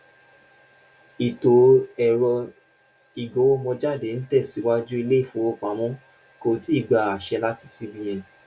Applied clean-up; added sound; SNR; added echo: none; none; none; none.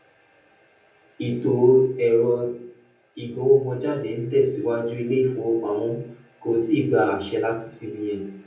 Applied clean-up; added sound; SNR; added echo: none; none; none; reverberation time 0.6 s.